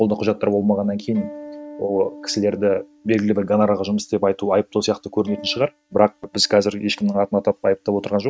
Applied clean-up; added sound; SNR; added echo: neural mask model RNNoise.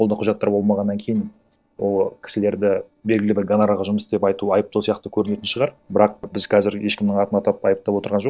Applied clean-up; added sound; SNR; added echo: neural separator model SepFormer DNS4.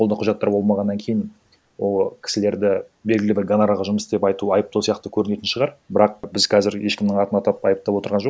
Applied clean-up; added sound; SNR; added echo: none; none; none; none.